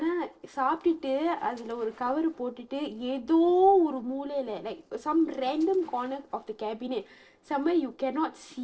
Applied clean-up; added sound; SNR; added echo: neural separator model SepFormer DNS4.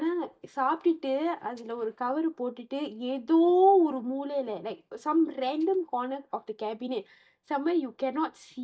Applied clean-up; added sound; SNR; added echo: neural mask model DeepFilterNet 3.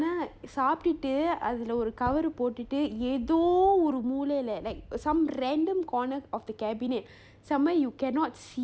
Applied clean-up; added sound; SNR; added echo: none; none; none; none.